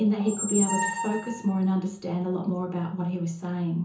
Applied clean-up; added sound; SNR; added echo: none; Squeak; 6 dB; reverberation time 0.6 s.